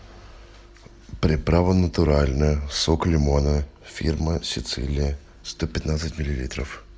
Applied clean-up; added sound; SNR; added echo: none; none; none; none.